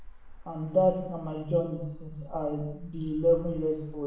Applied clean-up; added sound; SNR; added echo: none; Traffic noise, roadway noise; 14 dB; reverberation time 0.6 s.